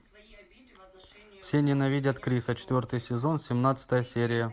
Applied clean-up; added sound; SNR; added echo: none; none; none; none.